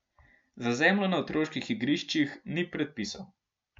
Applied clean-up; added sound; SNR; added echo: none; none; none; none.